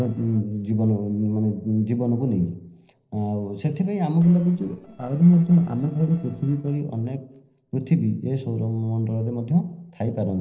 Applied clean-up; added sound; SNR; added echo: neural separator model SepFormer DNS4.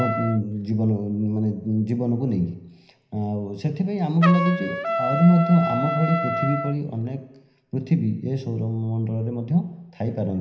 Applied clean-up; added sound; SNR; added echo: none; Trumpet; 8 dB; reverberation time 0.9 s.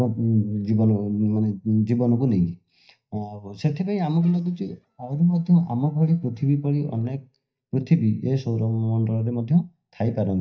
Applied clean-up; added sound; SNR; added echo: neural mask model DeepFilterNet 3.